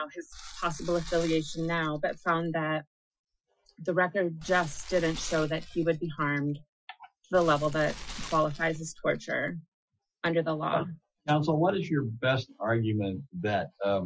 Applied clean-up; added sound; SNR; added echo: classical method Wiener filter.